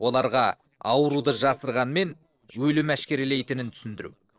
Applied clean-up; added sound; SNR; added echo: neural separator model SepFormer DNS4.